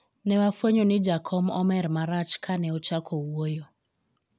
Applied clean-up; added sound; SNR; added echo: none; none; none; none.